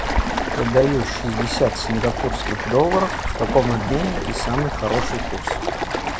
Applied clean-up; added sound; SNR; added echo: none; Stream; 2 dB; none.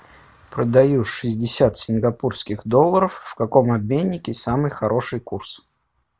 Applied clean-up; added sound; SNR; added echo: none; none; none; none.